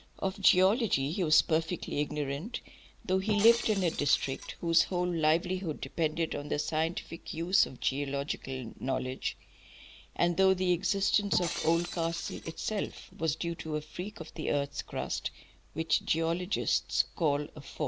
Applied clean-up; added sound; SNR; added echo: none; Shatter; 13 dB; none.